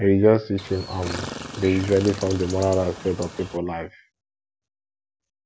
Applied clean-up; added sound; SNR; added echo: none; Chirp, tweet; 12 dB; none.